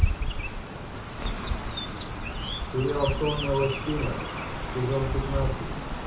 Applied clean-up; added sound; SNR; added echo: none; Chirp, tweet; -1 dB; reverberation time 0.5 s.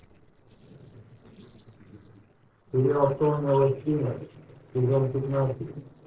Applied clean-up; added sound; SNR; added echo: neural separator model SepFormer DNS4.